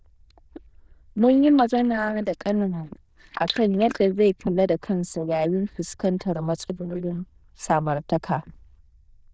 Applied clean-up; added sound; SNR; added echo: neural diffusion model UNIVERSE++.